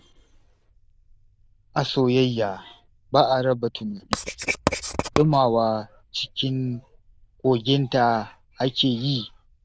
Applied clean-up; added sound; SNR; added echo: neural diffusion model UNIVERSE++.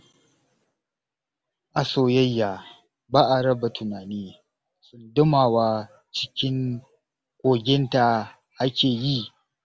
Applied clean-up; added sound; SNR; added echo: none; none; none; none.